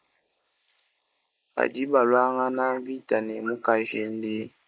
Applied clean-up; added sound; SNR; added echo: neural mask model Resemble Enhance denoiser.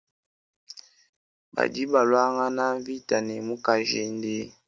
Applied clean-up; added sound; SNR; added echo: none; none; none; none.